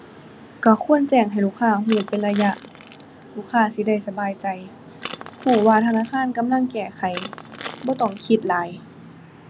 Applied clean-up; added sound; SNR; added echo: none; Crushing; 15 dB; none.